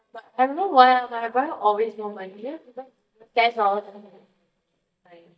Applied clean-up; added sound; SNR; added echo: neural mask model DeepFilterNet 3.